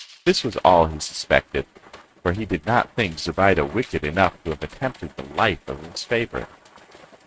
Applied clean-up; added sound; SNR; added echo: neural mask model RNNoise.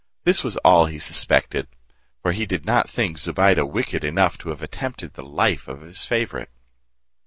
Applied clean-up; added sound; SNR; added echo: none; none; none; none.